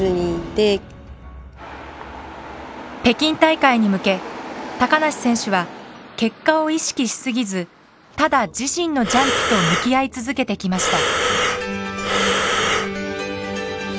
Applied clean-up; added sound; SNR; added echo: none; Breathing; 0 dB; none.